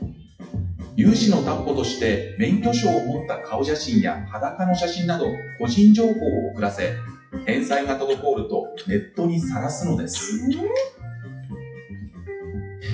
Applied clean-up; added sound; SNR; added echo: classical method WPE with log-MMSE.